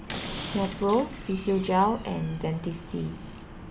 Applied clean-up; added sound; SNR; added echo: none; Slam; 13 dB; none.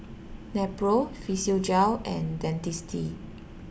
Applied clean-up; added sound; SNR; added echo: none; none; none; none.